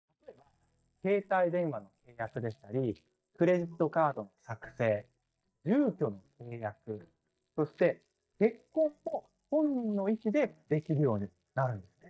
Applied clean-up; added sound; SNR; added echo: neural mask model DeepFilterNet 3.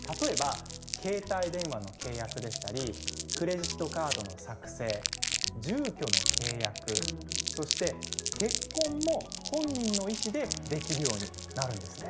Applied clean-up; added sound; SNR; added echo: none; Crumpling, crinkling; 2 dB; reverberation time 2.5 s.